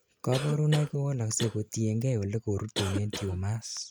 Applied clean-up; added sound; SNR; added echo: none; Cough; 11 dB; none.